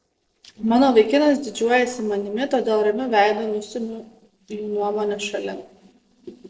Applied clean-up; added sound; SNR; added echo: neural separator model SepFormer DNS4.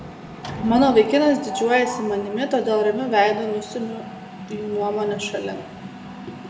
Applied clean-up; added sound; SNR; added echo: none; Mechanisms; 13 dB; reverberation time 0.7 s.